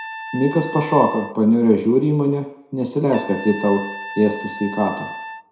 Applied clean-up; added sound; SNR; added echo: none; Trumpet; 14 dB; reverberation time 0.6 s.